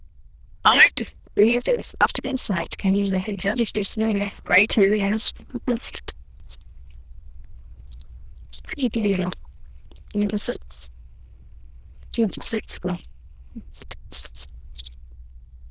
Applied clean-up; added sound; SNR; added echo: neural diffusion model UNIVERSE++.